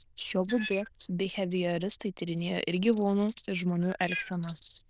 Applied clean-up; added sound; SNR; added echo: neural diffusion model UNIVERSE++.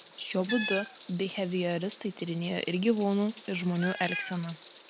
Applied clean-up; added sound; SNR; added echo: none; Meow; 9 dB; none.